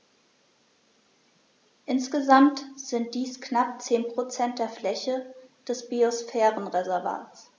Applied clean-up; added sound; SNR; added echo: none; none; none; none.